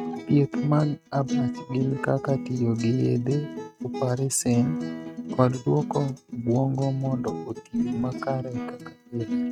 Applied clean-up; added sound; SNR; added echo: neural mask model RNNoise.